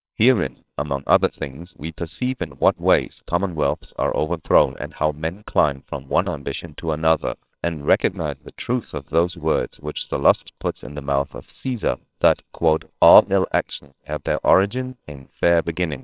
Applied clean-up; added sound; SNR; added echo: neural separator model SepFormer WHAMR!.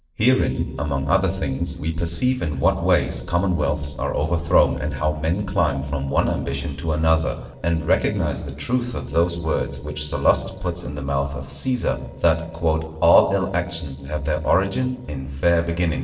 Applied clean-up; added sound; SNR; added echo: neural separator model SepFormer DNS4.